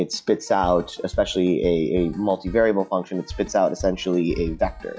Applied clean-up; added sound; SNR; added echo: classical method log-MMSE.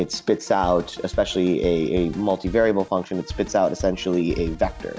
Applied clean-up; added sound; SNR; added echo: none; Drum kit; 14 dB; none.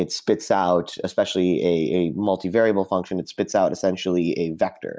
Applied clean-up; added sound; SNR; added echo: none; none; none; none.